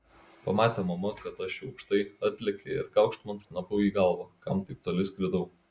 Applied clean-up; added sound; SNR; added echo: none; none; none; none.